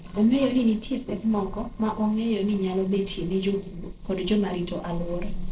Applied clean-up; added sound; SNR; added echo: neural separator model SepFormer DNS4.